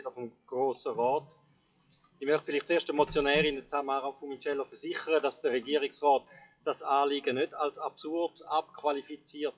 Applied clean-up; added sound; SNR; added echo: classical method WPE with log-MMSE.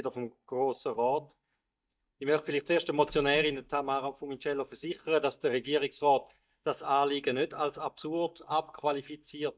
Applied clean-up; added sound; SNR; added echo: neural mask model DeepFilterNet 3.